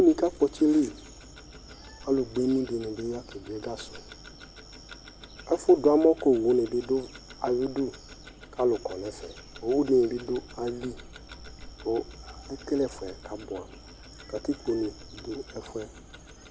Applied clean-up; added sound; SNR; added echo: none; Tick-tock; 18 dB; none.